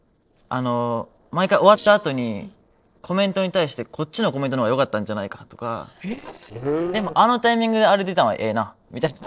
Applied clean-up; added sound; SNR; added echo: neural separator model SepFormer DNS4.